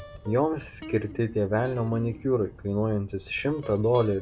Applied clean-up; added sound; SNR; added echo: none; Bird vocalization, bird call, bird song + Guitar; 17 dB; none.